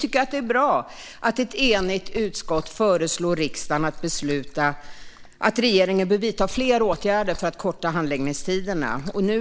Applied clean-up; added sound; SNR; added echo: none; Liquid; 11 dB; none.